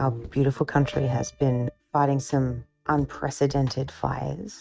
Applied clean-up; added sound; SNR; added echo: neural mask model RNNoise.